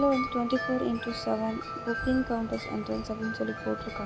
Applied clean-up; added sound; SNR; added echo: none; Wind chime; 8 dB; none.